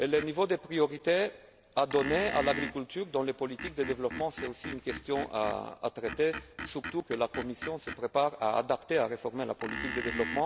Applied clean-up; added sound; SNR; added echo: none; Screech; 10 dB; none.